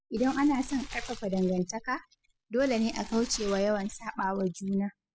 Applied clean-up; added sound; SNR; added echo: classical method spectral subtraction.